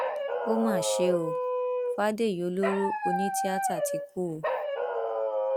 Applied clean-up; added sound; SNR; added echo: none; Dog; -2 dB; none.